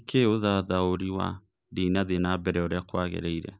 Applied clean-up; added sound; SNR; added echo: none; none; none; none.